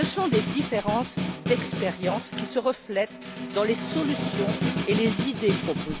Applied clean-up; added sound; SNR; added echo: none; Snare drum; 2 dB; none.